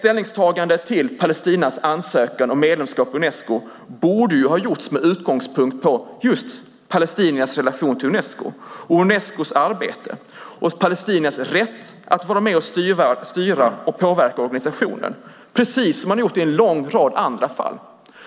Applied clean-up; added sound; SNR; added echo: none; none; none; none.